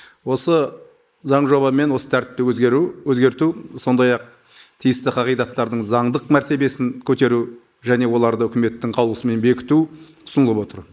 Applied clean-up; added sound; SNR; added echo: neural mask model Resemble Enhance denoiser.